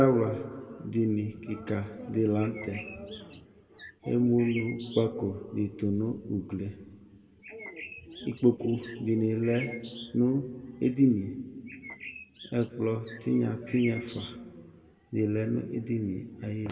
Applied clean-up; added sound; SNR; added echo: none; Bird; 16 dB; reverberation time 1.5 s.